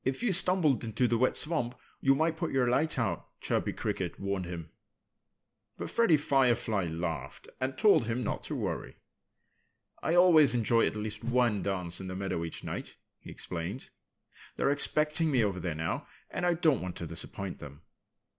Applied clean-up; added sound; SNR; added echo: none; Whoosh, swoosh, swish; 13 dB; none.